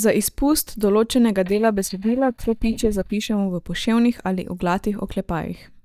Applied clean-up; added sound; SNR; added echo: neural mask model DeepFilterNet 3.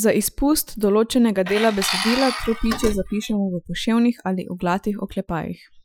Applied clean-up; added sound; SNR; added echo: classical method Wiener filter.